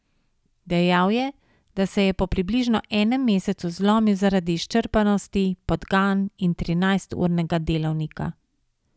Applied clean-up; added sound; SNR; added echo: none; none; none; none.